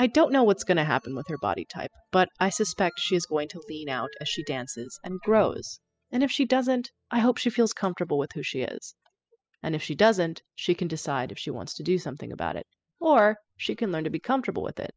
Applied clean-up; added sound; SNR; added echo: classical method spectral subtraction.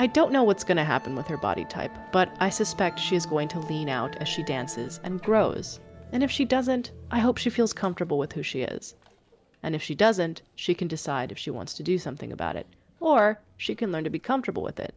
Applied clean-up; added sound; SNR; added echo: none; Musical instrument; 17 dB; none.